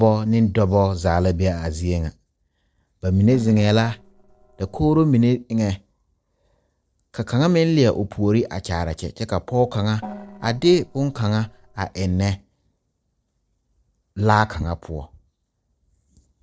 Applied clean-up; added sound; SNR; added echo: neural separator model SepFormer DNS4.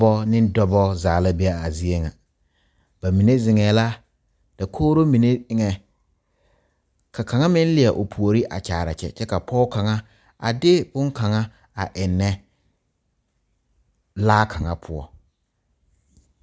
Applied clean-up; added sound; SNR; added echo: none; none; none; none.